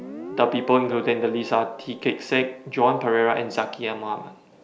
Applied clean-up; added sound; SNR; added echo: none; Guitar; 16 dB; none.